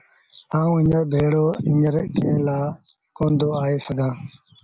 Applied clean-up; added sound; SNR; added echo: none; none; none; none.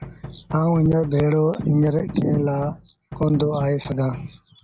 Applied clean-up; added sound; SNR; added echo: none; Knock; 17 dB; none.